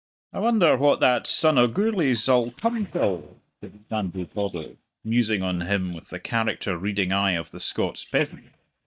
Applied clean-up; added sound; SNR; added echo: neural mask model DeepFilterNet 3.